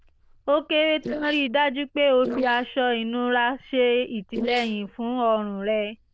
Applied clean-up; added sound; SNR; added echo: neural diffusion model UNIVERSE++.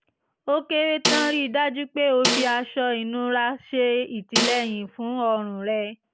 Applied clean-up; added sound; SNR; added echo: none; Snare drum; 3 dB; none.